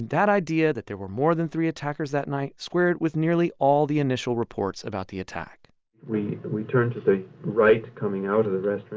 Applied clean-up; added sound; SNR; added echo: none; none; none; none.